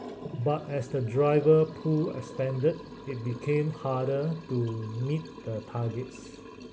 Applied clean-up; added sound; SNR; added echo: none; Liquid; 14 dB; none.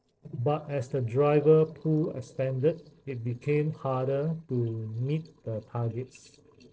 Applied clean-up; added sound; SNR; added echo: neural separator model SepFormer DNS4.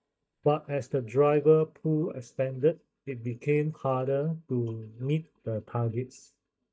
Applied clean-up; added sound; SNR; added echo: neural mask model DeepFilterNet 3.